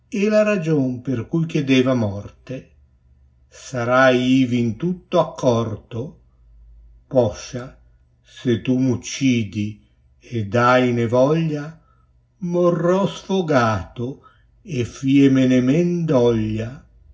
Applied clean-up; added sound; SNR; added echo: none; none; none; reverberation time 0.4 s.